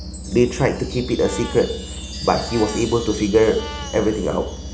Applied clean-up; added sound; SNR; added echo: none; Chime + Brass instrument; 15 dB; none.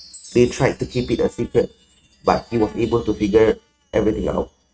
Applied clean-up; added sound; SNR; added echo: neural mask model RNNoise.